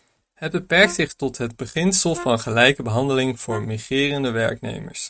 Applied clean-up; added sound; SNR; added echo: neural mask model RNNoise.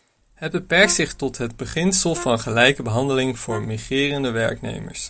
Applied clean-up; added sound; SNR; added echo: none; Brass instrument; 18 dB; none.